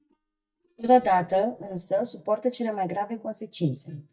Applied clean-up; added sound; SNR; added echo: neural mask model DeepFilterNet 3.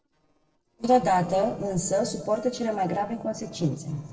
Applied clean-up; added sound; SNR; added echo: neural separator model SepFormer DNS4.